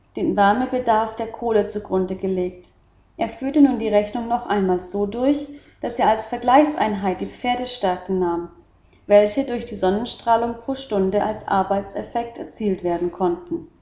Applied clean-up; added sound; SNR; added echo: none; none; none; none.